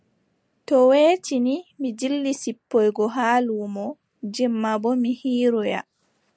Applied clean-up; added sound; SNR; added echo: none; none; none; none.